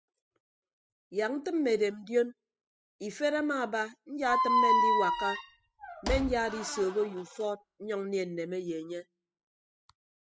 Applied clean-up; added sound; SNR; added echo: classical method spectral subtraction.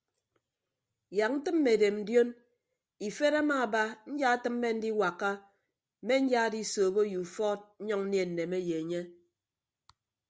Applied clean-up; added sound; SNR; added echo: none; none; none; none.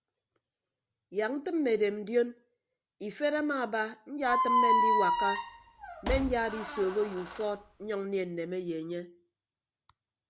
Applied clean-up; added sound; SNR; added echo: none; Squeak; -3 dB; none.